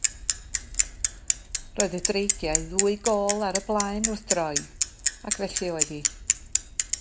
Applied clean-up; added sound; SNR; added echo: none; Bicycle; -1 dB; none.